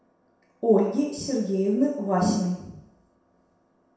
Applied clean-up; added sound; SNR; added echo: none; none; none; reverberation time 0.7 s.